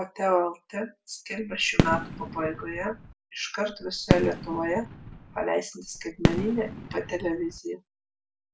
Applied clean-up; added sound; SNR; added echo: none; Fireworks; 0 dB; none.